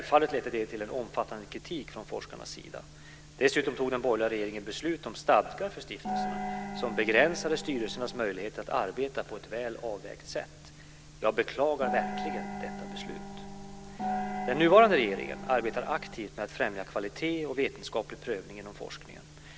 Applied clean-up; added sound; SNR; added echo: none; Gong; 6 dB; none.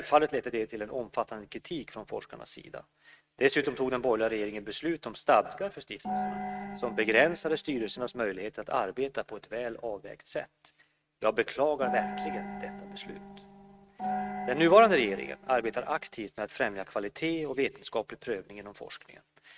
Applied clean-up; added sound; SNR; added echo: neural mask model RNNoise.